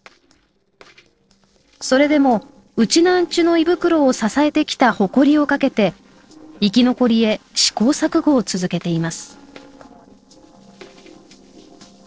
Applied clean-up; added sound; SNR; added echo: neural separator model SepFormer DNS4.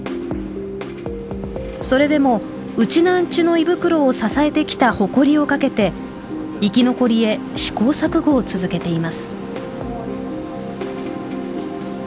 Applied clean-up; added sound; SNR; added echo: none; none; none; none.